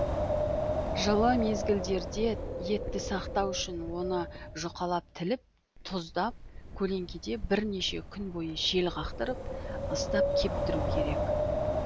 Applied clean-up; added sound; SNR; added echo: none; Wind; 1 dB; none.